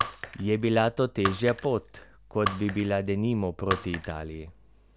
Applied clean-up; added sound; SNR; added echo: none; Shatter; 9 dB; none.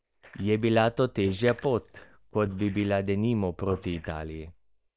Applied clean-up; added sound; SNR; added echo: neural mask model Resemble Enhance denoiser.